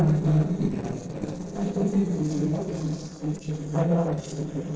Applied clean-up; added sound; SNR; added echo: neural separator model SepFormer DNS4.